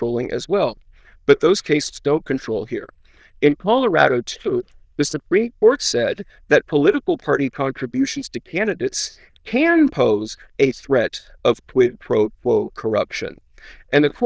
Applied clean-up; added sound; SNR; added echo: neural diffusion model UNIVERSE++.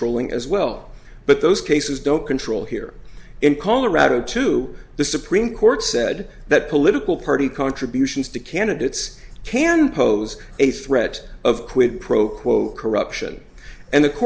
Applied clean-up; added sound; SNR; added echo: none; none; none; none.